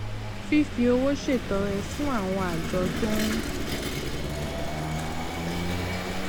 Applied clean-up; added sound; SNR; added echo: none; Engine / Vehicle; 0 dB; none.